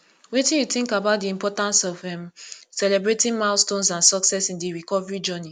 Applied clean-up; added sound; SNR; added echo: none; none; none; none.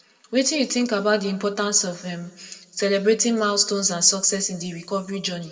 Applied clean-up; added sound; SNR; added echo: none; none; none; reverberation time 1.1 s.